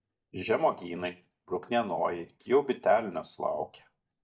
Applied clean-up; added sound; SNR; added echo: neural mask model DeepFilterNet 3.